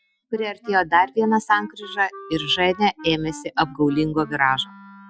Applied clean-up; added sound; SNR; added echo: classical method Wiener filter.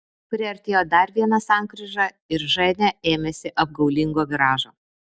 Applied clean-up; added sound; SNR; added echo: none; none; none; none.